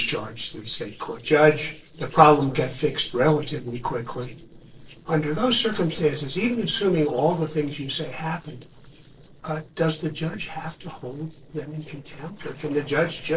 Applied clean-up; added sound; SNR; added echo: neural separator model SepFormer DNS4.